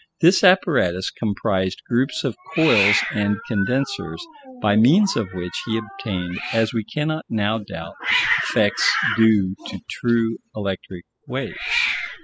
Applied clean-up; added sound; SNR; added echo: classical method spectral subtraction.